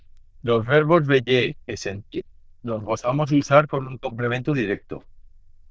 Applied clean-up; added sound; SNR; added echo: neural diffusion model UNIVERSE++.